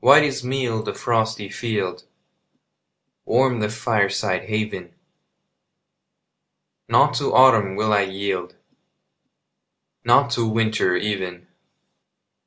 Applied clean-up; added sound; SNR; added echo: none; none; none; none.